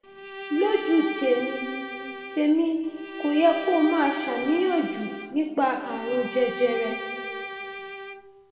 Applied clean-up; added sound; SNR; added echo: none; Bowed string instrument; 10 dB; reverberation time 1.8 s.